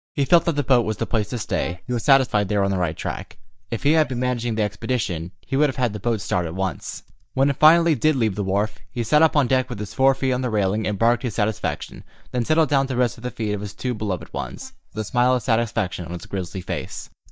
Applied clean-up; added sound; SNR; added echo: neural mask model DeepFilterNet 3.